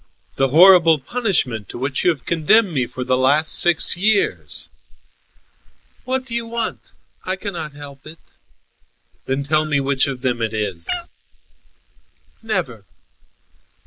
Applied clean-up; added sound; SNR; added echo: neural mask model Resemble Enhance denoiser.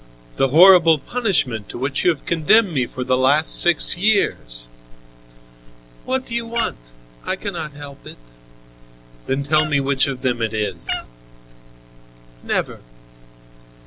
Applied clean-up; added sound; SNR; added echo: none; Meow; 9 dB; none.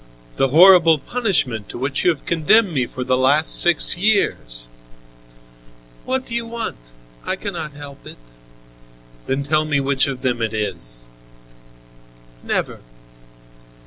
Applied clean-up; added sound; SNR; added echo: none; none; none; none.